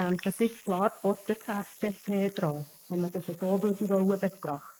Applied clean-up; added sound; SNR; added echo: neural mask model Resemble Enhance denoiser.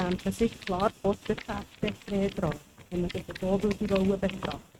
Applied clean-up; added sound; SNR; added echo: neural mask model RNNoise.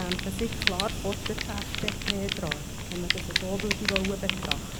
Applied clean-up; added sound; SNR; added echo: none; Fire; -3 dB; none.